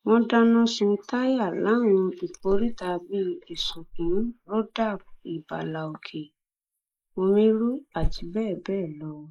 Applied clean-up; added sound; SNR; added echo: neural mask model Resemble Enhance denoiser.